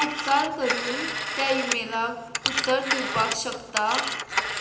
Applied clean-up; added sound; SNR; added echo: none; Telephone; 1 dB; reverberation time 0.8 s.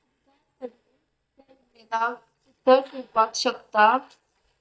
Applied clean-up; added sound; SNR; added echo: neural mask model DeepFilterNet 3.